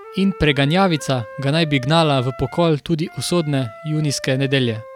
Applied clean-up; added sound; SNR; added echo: none; Wind instrument, woodwind instrument; 18 dB; none.